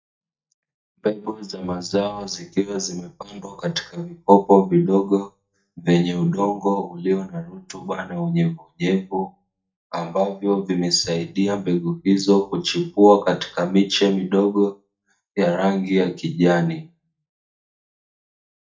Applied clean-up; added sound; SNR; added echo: neural mask model DeepFilterNet 3.